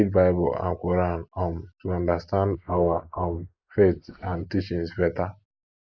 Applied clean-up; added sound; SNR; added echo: neural mask model Resemble Enhance denoiser.